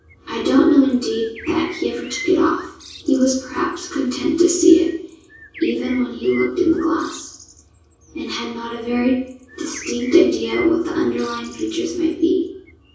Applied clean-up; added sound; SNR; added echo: none; Bird; 20 dB; reverberation time 0.6 s.